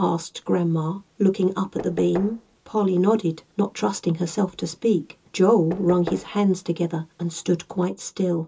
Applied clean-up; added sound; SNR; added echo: none; Knock / Wood; 17 dB; reverberation time 0.2 s.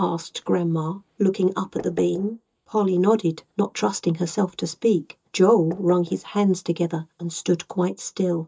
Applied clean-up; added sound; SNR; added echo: neural mask model DeepFilterNet 3.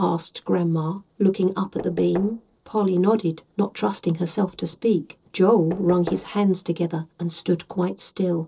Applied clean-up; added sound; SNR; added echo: neural separator model SepFormer DNS4.